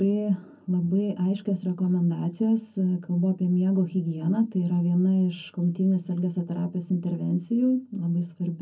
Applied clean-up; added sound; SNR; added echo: none; none; none; reverberation time 0.4 s.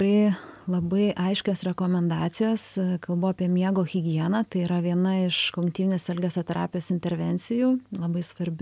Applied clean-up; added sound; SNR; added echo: none; none; none; none.